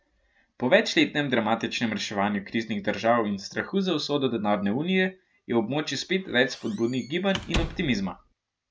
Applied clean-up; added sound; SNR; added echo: none; Squeak / Slam; 9 dB; none.